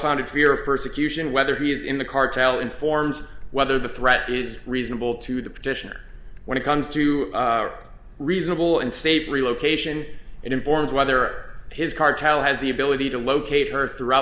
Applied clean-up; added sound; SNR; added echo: none; none; none; none.